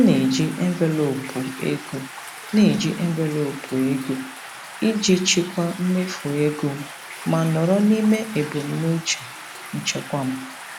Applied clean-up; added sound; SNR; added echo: none; Stream; 15 dB; none.